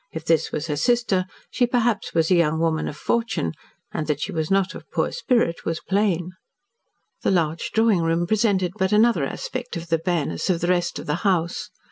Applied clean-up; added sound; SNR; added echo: none; none; none; none.